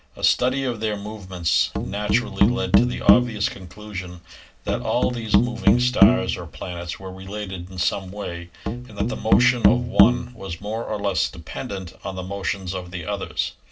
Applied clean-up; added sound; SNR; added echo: none; Musical instrument; -5 dB; reverberation time 0.2 s.